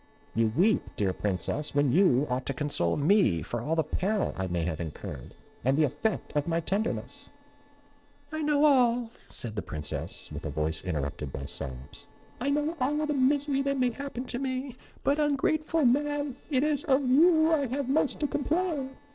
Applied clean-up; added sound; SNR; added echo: neural separator model SepFormer DNS4.